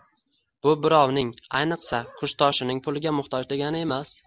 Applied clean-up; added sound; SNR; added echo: none; none; none; none.